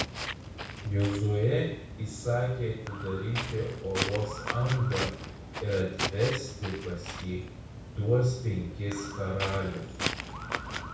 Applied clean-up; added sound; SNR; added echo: none; Walk, footsteps; 6 dB; reverberation time 0.6 s.